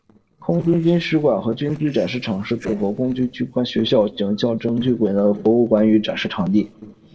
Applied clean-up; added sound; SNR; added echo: neural separator model SepFormer DNS4.